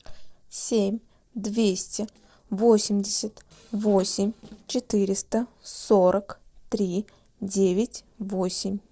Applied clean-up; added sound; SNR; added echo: neural separator model SepFormer DNS4.